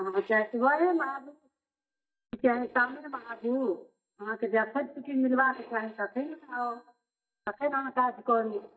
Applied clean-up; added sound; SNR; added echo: neural mask model DeepFilterNet 3.